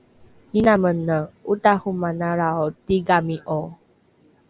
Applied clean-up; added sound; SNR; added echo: none; none; none; none.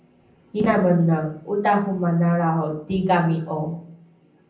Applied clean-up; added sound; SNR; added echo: none; none; none; reverberation time 0.6 s.